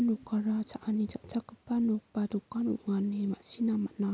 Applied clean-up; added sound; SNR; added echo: none; none; none; none.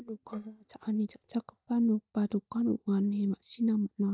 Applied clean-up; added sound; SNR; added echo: neural mask model DeepFilterNet 3.